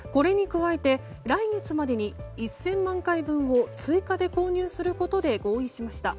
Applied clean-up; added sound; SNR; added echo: none; none; none; none.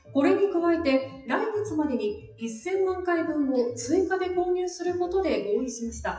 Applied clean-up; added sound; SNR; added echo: classical method WPE with log-MMSE.